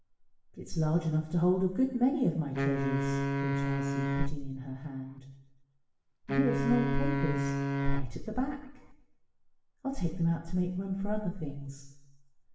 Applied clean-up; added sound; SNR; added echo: none; Wind instrument, woodwind instrument; 1 dB; reverberation time 0.8 s.